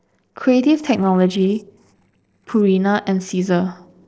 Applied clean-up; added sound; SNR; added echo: neural separator model SepFormer DNS4.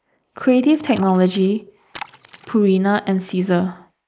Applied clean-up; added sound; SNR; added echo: neural mask model Resemble Enhance denoiser.